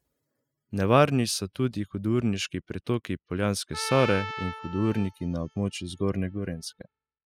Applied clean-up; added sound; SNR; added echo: classical method spectral subtraction.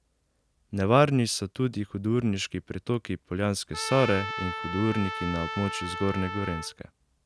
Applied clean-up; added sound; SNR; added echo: none; Trumpet; 7 dB; none.